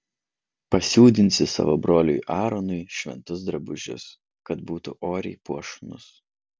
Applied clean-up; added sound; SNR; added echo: none; none; none; none.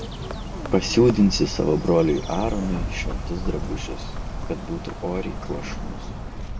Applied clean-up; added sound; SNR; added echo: none; Bird; 5 dB; reverberation time 1.9 s.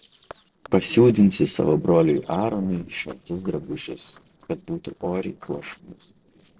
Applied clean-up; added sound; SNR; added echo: neural separator model SepFormer DNS4.